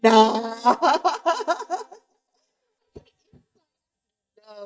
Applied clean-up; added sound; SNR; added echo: neural mask model DeepFilterNet 3.